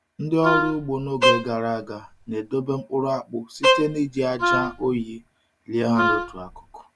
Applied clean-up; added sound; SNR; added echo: none; Bowed string instrument + Wind instrument, woodwind instrument; -1 dB; none.